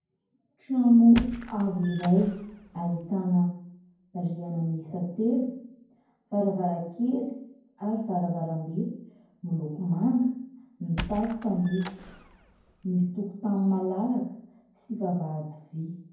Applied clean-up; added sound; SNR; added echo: none; Squeak; 13 dB; reverberation time 0.9 s.